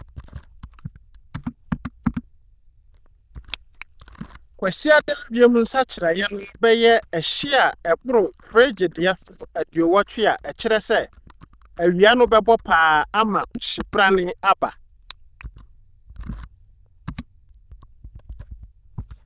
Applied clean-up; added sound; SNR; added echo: neural diffusion model UNIVERSE++.